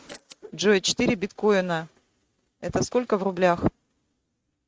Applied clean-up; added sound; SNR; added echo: neural mask model RNNoise.